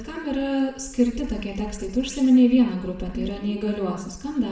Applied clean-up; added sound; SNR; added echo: none; none; none; reverberation time 0.7 s.